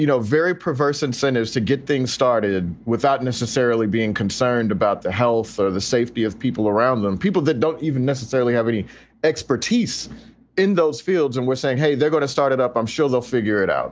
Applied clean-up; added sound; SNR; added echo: none; none; none; none.